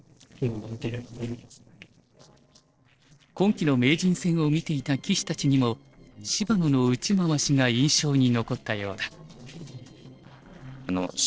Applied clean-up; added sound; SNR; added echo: neural separator model SepFormer DNS4.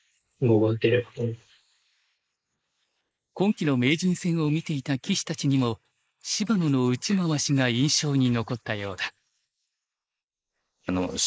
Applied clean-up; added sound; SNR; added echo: neural mask model Resemble Enhance denoiser.